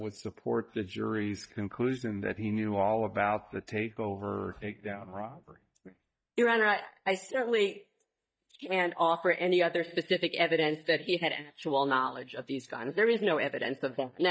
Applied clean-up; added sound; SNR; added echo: neural mask model DeepFilterNet 3.